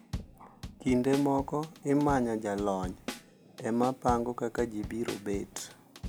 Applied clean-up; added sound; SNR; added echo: none; Drum kit; 12 dB; none.